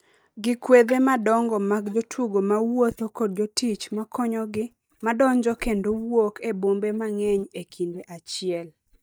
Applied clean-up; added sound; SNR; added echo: neural mask model DeepFilterNet 3.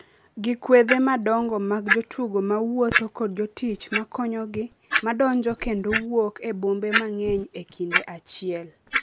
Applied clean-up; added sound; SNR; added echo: none; Clock; 5 dB; none.